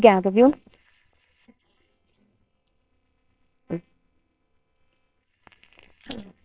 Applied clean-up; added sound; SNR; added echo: neural separator model SepFormer WHAMR!.